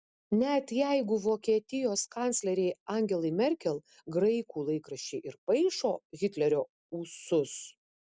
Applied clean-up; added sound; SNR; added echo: none; none; none; none.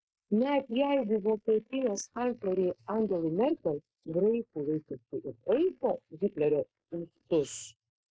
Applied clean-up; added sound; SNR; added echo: neural mask model Resemble Enhance denoiser.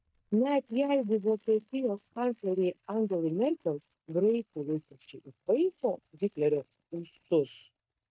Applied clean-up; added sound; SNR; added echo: neural mask model DeepFilterNet 3.